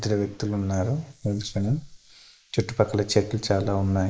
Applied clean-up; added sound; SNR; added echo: neural mask model Resemble Enhance denoiser.